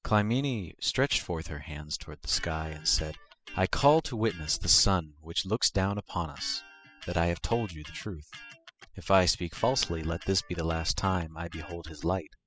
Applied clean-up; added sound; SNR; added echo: classical method spectral subtraction.